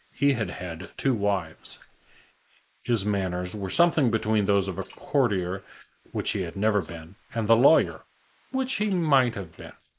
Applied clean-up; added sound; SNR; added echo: neural mask model Resemble Enhance denoiser.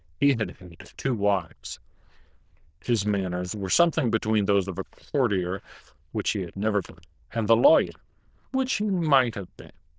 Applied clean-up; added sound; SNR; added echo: neural diffusion model UNIVERSE++.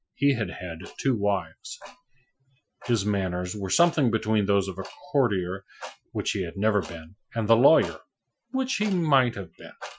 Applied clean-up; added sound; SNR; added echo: classical method Wiener filter.